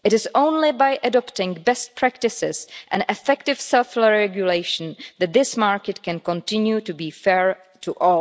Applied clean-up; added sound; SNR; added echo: none; none; none; none.